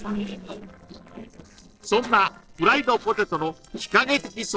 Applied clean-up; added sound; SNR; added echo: neural separator model SepFormer DNS4.